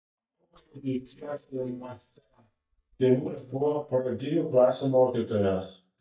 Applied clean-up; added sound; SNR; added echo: neural mask model DeepFilterNet 3.